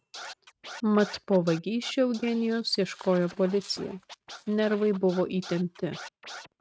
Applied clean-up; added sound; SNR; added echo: neural mask model RNNoise.